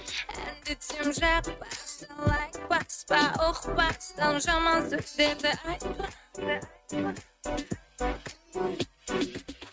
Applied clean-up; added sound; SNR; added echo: neural mask model RNNoise.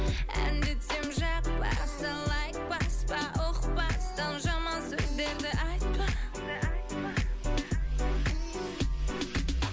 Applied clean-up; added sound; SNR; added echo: none; Vehicle horn, car horn, honking; 20 dB; none.